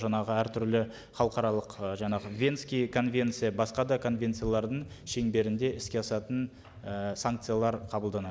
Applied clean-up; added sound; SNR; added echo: none; none; none; none.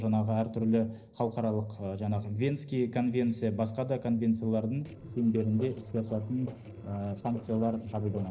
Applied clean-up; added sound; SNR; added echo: neural separator model SepFormer DNS4.